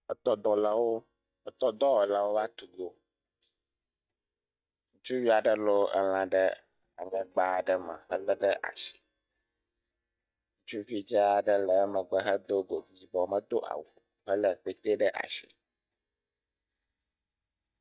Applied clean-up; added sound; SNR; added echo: neural mask model DeepFilterNet 3.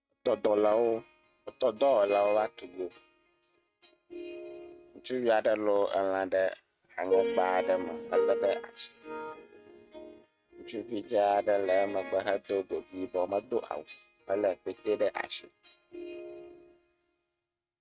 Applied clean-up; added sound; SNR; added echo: neural mask model RNNoise.